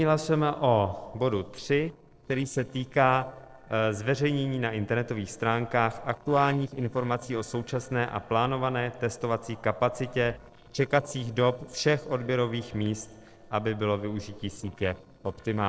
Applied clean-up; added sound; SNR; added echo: neural separator model SepFormer DNS4.